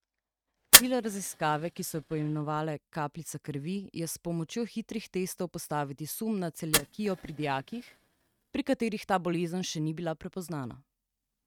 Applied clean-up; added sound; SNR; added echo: neural mask model RNNoise.